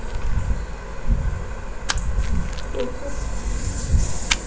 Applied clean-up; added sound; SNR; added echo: none; Splash, splatter; 13 dB; reverberation time 0.6 s.